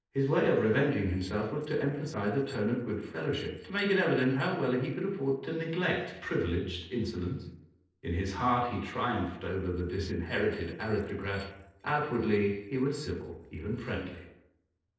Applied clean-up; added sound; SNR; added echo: neural separator model SepFormer DNS4.